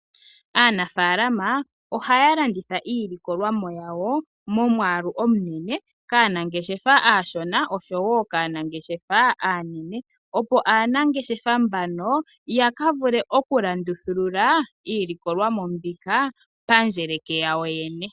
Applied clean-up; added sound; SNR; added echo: none; none; none; none.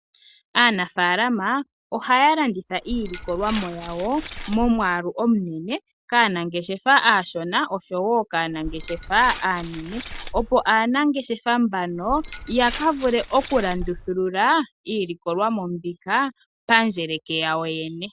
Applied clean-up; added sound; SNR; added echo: none; Glass; 12 dB; none.